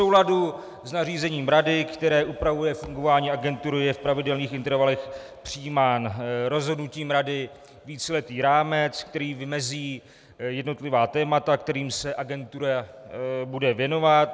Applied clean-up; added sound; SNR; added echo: none; none; none; none.